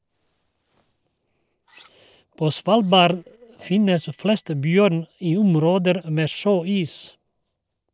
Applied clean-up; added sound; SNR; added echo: neural separator model SepFormer DNS4.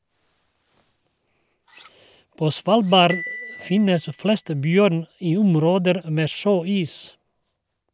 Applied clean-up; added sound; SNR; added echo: none; Cutlery, silverware + Glockenspiel; 17 dB; none.